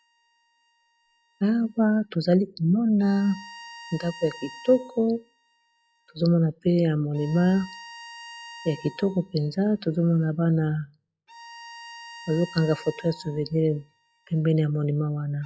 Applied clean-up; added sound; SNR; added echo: classical method log-MMSE.